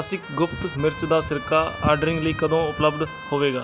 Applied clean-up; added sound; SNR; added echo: none; Trumpet; 14 dB; none.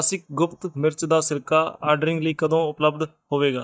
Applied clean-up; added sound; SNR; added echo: neural mask model DeepFilterNet 3.